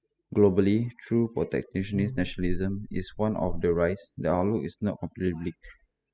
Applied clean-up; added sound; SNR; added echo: classical method spectral subtraction.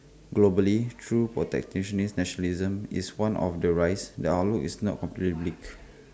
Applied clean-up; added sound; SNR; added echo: none; none; none; none.